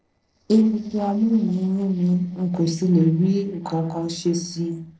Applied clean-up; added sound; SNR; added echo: neural separator model SepFormer DNS4.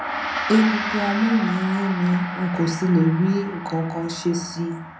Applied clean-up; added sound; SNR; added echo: none; Gong; 8 dB; reverberation time 0.5 s.